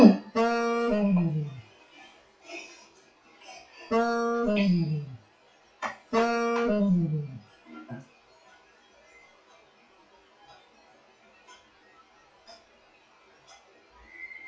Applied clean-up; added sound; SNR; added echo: classical method WPE with log-MMSE.